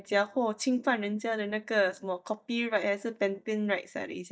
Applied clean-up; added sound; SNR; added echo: neural mask model DeepFilterNet 3.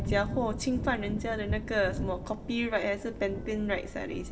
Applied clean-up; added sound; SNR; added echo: none; Thunder / Rain; 5 dB; reverberation time 0.5 s.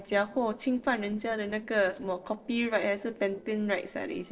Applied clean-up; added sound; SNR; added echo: neural separator model SepFormer DNS4.